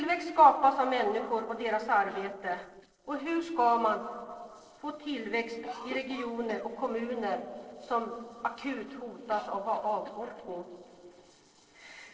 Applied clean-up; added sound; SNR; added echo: neural separator model SepFormer DNS4.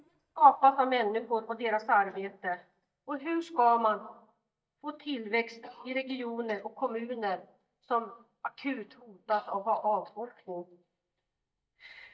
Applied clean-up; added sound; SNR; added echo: neural mask model DeepFilterNet 3.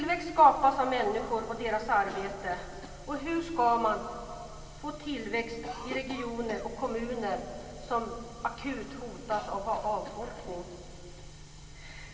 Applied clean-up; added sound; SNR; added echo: none; Cough; 20 dB; reverberation time 2.6 s.